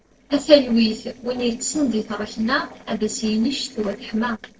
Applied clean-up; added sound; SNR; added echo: neural separator model SepFormer DNS4.